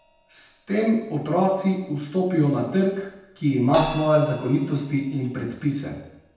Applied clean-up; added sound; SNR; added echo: none; Crash cymbal; 14 dB; reverberation time 0.9 s.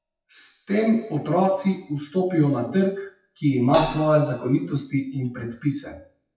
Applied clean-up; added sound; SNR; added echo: classical method WPE with log-MMSE.